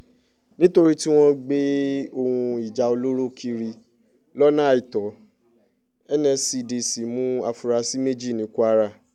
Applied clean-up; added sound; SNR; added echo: none; none; none; none.